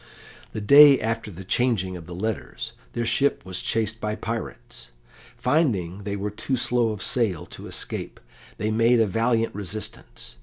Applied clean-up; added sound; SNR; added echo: none; none; none; none.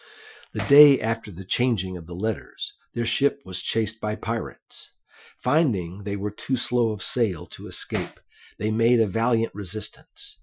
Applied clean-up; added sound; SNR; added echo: classical method Wiener filter.